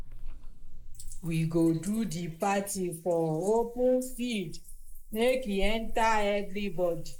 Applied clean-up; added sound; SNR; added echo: neural mask model Resemble Enhance denoiser.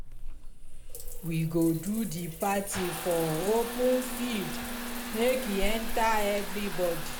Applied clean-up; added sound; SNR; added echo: none; Trickle, dribble / Bathtub (filling or washing) / Water tap, faucet; 4 dB; none.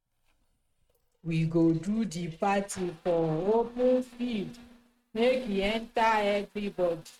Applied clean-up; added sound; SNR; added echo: neural mask model RNNoise.